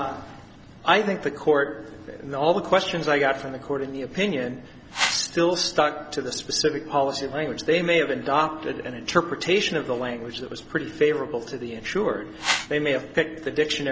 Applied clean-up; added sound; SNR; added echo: none; Whoosh, swoosh, swish; 4 dB; none.